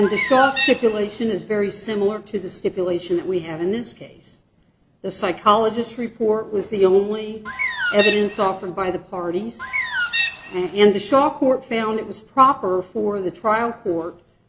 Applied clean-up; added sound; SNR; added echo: none; Bird; 2 dB; none.